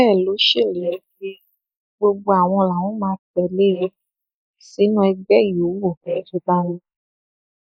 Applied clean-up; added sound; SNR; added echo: neural mask model Resemble Enhance denoiser.